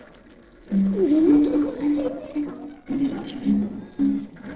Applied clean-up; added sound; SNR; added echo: neural separator model SepFormer DNS4.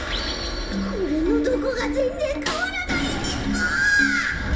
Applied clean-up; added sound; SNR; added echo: none; Snare drum; 13 dB; reverberation time 0.6 s.